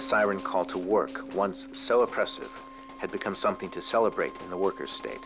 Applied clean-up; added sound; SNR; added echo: none; Gunshot, gunfire + Wind instrument, woodwind instrument; 18 dB; none.